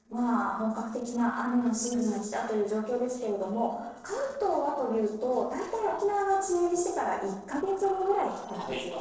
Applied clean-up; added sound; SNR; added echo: neural separator model SepFormer DNS4.